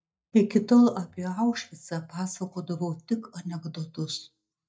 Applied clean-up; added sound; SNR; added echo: neural mask model DeepFilterNet 3.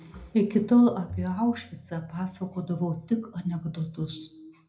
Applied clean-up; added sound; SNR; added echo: none; Bowed string instrument; 17 dB; reverberation time 0.3 s.